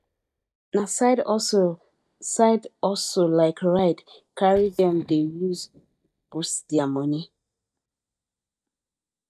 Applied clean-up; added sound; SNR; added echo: neural mask model DeepFilterNet 3.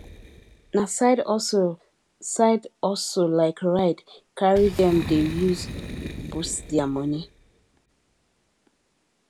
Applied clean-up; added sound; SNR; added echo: none; Boom; 15 dB; none.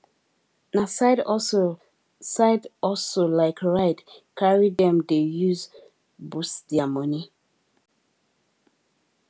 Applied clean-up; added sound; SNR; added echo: none; none; none; none.